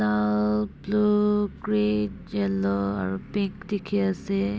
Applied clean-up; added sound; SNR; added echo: none; none; none; none.